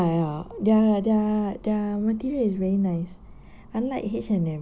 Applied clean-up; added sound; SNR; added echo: none; none; none; none.